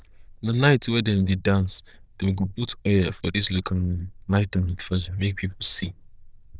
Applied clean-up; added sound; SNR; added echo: neural diffusion model UNIVERSE++.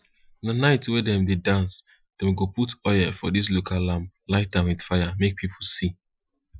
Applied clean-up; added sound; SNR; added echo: classical method Wiener filter.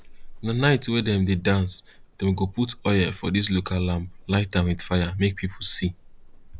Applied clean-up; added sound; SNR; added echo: none; Livestock, farm animals, working animals; 18 dB; none.